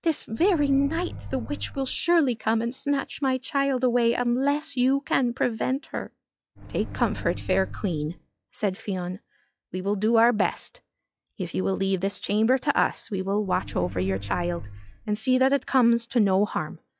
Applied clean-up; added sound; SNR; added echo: classical method log-MMSE.